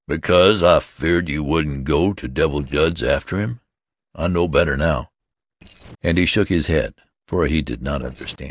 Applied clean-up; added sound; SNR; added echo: neural separator model SepFormer DNS4.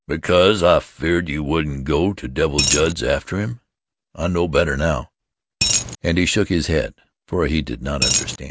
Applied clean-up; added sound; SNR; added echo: none; Coin (dropping); -1 dB; none.